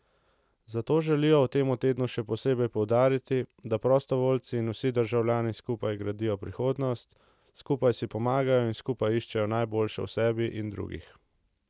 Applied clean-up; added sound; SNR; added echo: none; none; none; none.